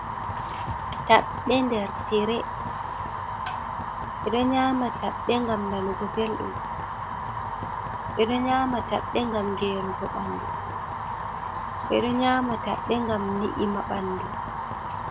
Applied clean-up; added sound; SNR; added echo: none; Fire; 4 dB; none.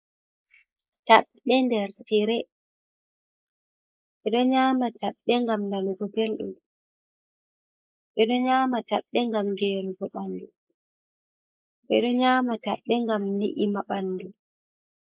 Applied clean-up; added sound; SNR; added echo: neural mask model Resemble Enhance denoiser.